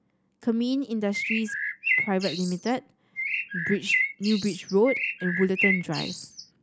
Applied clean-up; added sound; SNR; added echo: none; Bird; 2 dB; none.